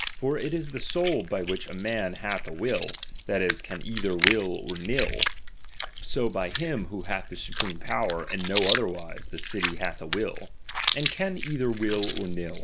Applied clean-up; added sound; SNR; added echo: none; Chewing, mastication; -1 dB; none.